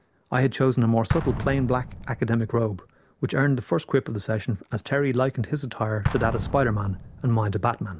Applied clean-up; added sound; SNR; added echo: none; Explosion; 11 dB; none.